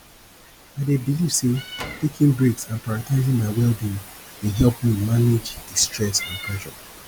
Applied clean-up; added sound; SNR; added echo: none; Meow + Slam; 19 dB; none.